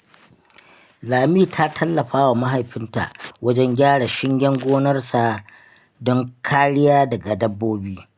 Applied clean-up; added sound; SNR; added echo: none; none; none; none.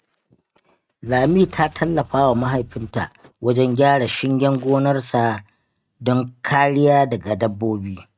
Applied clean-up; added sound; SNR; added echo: neural mask model RNNoise.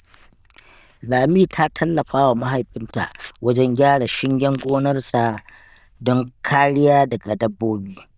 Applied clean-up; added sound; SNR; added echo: neural diffusion model UNIVERSE++.